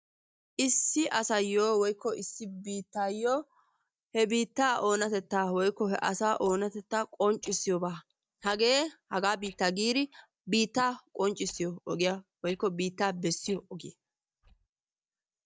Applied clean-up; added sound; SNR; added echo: neural mask model DeepFilterNet 3.